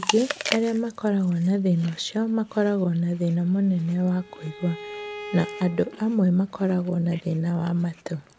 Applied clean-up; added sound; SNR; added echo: none; Bowed string instrument + Chewing, mastication; 13 dB; none.